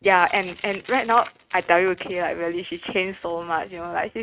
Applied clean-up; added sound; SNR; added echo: neural mask model RNNoise.